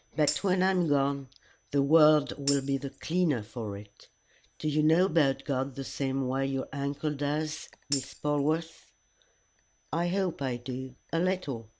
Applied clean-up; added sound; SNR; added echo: none; Tambourine; 11 dB; none.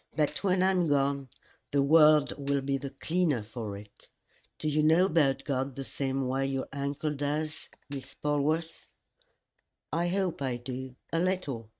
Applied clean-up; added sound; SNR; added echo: neural mask model RNNoise.